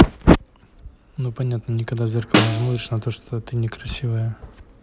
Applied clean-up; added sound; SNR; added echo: none; Snare drum; 4 dB; none.